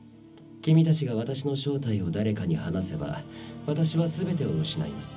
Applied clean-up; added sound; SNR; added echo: none; none; none; reverberation time 0.4 s.